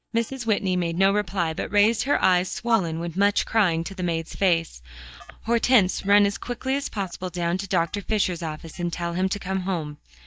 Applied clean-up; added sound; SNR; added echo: neural mask model DeepFilterNet 3.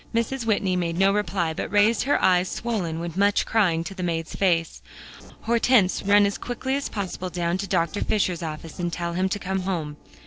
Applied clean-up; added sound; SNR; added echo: neural separator model SepFormer DNS4.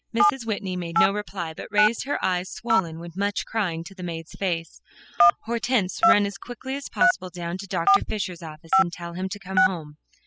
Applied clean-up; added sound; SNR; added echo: classical method spectral subtraction.